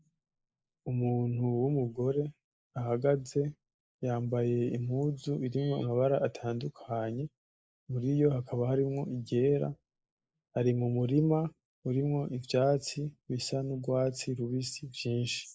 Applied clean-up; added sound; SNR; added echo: neural mask model Resemble Enhance denoiser.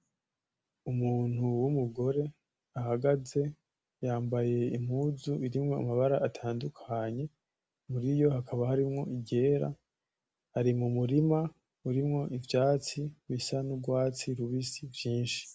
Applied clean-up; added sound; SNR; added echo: none; none; none; none.